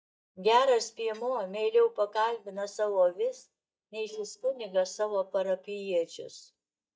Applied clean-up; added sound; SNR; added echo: neural mask model DeepFilterNet 3.